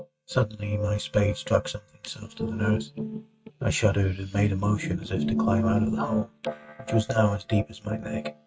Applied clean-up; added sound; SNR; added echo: neural mask model RNNoise.